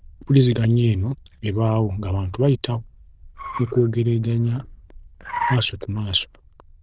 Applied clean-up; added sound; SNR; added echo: neural diffusion model UNIVERSE++.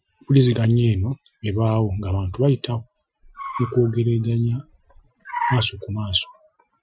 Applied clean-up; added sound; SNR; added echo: classical method Wiener filter.